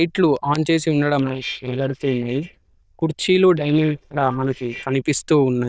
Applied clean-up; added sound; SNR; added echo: neural diffusion model UNIVERSE++.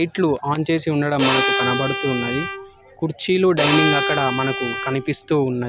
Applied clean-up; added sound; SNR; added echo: none; Bowed string instrument; 2 dB; none.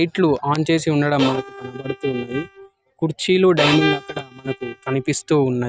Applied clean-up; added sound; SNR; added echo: neural mask model RNNoise.